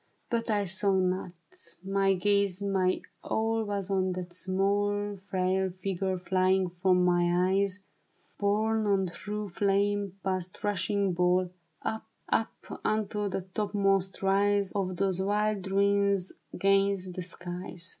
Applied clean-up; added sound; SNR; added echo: none; none; none; none.